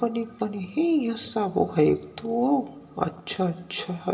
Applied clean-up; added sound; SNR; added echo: none; none; none; reverberation time 2.6 s.